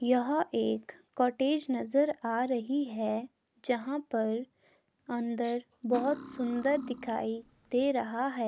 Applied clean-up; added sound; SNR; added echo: none; Cutlery, silverware; 12 dB; none.